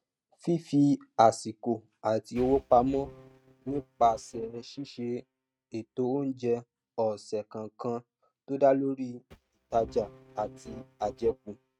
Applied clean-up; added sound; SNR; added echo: neural mask model RNNoise.